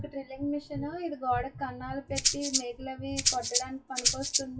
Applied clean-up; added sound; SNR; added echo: classical method WPE with log-MMSE.